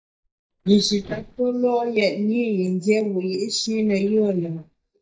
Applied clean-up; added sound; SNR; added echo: neural mask model DeepFilterNet 3.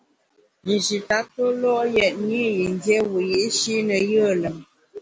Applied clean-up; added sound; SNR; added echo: none; none; none; none.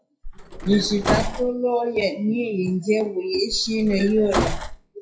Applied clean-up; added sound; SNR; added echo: classical method WPE with log-MMSE.